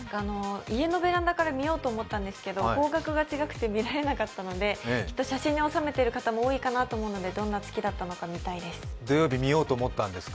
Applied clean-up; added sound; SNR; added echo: none; none; none; none.